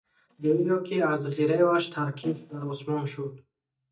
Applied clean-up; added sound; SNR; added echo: neural mask model DeepFilterNet 3.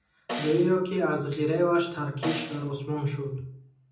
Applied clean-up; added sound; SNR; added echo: none; Snare drum; 11 dB; reverberation time 0.6 s.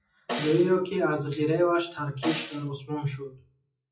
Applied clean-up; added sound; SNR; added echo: classical method WPE with log-MMSE.